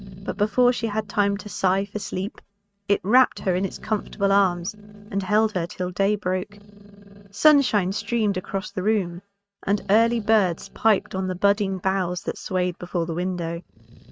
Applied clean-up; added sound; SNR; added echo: neural mask model RNNoise.